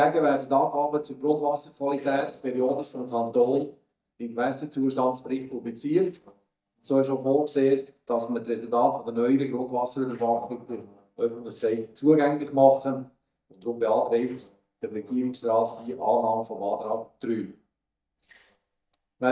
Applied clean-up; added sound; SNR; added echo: neural mask model DeepFilterNet 3.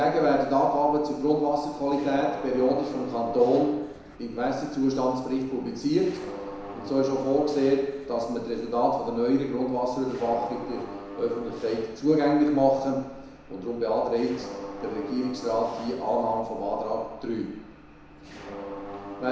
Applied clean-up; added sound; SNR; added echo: none; Mechanisms; 15 dB; reverberation time 1.0 s.